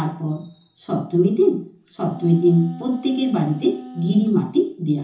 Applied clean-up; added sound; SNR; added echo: none; Wind instrument, woodwind instrument; 18 dB; reverberation time 0.6 s.